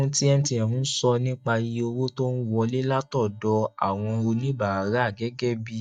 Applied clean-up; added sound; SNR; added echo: neural mask model DeepFilterNet 3.